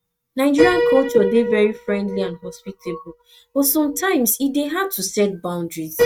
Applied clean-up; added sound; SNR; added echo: neural mask model RNNoise.